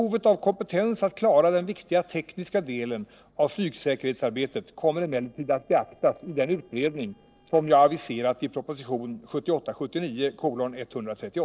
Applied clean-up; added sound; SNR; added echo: neural separator model SepFormer DNS4.